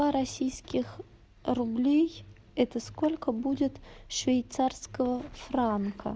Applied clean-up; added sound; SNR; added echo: none; none; none; none.